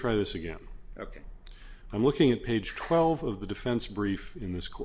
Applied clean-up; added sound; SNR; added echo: none; none; none; none.